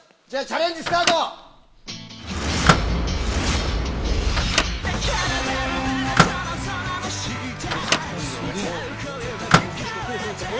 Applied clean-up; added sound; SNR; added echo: none; Microwave oven; 3 dB; none.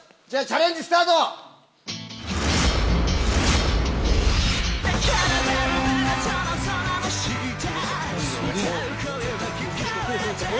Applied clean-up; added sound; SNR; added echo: none; none; none; none.